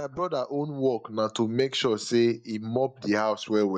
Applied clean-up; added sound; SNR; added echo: neural mask model DeepFilterNet 3.